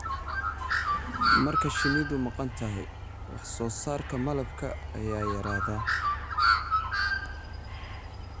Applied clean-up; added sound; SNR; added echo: none; Bird; -4 dB; none.